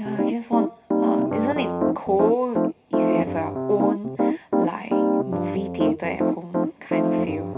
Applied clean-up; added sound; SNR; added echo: none; Piano; -4 dB; reverberation time 0.4 s.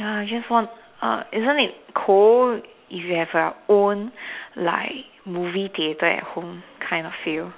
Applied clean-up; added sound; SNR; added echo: none; none; none; none.